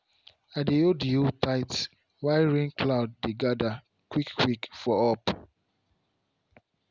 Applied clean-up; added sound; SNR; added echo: none; none; none; none.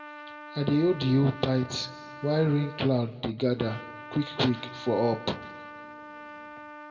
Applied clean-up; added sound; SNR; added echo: none; Trumpet; 15 dB; reverberation time 1.3 s.